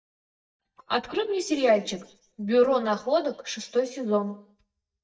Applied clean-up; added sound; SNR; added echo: neural mask model DeepFilterNet 3.